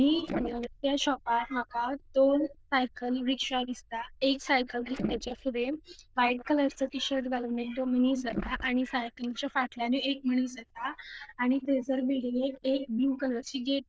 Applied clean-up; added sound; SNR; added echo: neural diffusion model UNIVERSE++.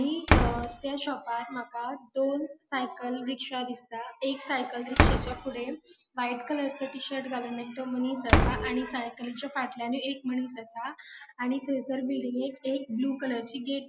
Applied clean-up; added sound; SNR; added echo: none; Slam; -2 dB; none.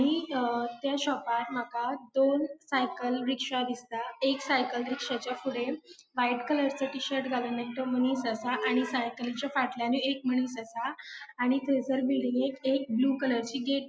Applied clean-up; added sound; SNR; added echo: none; none; none; none.